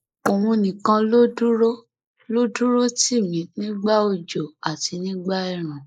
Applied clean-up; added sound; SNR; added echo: neural mask model Resemble Enhance denoiser.